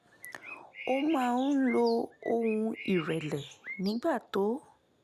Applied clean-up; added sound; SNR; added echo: none; Bird; 14 dB; none.